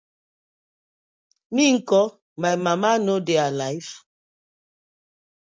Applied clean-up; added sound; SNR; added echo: none; none; none; none.